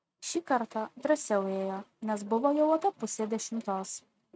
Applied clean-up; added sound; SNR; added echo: neural mask model RNNoise.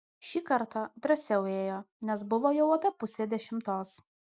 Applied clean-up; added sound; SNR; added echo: none; none; none; none.